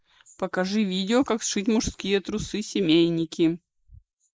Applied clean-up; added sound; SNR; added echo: neural mask model Resemble Enhance denoiser.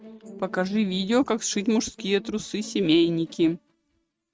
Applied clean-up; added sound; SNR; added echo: neural mask model RNNoise.